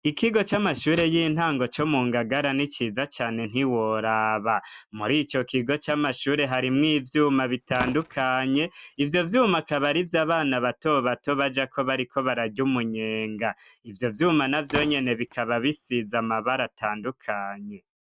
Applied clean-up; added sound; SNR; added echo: none; Slam + Walk, footsteps; 15 dB; none.